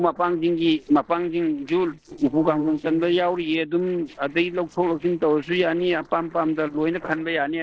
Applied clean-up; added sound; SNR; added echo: neural separator model SepFormer DNS4.